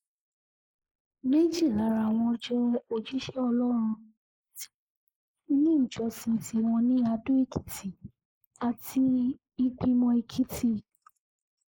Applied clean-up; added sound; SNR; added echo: neural mask model Resemble Enhance denoiser.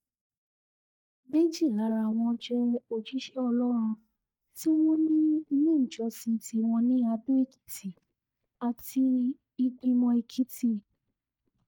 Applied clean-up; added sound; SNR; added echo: neural mask model DeepFilterNet 3.